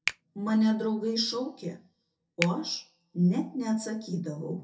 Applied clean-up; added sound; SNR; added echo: none; Finger snapping; 12 dB; reverberation time 0.3 s.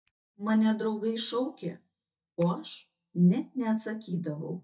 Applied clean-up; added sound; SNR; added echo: neural mask model DeepFilterNet 3.